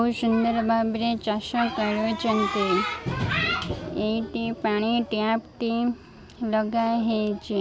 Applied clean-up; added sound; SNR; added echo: none; none; none; none.